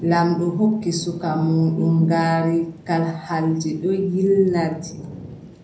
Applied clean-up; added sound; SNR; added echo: none; Thunder / Rain; 19 dB; reverberation time 0.5 s.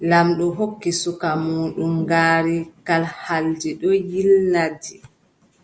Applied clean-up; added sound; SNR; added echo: none; none; none; none.